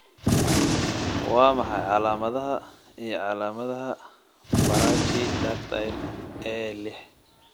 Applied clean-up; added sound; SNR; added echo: none; Gunshot, gunfire; -1 dB; none.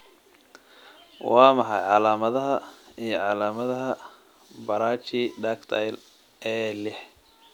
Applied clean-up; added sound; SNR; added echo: none; none; none; none.